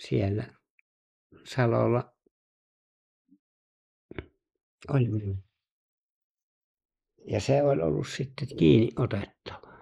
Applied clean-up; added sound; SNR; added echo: neural mask model Resemble Enhance denoiser.